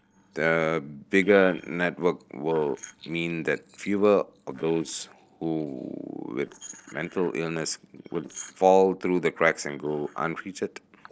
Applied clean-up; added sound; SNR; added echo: neural separator model SepFormer DNS4.